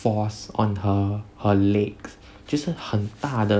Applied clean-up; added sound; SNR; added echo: none; none; none; none.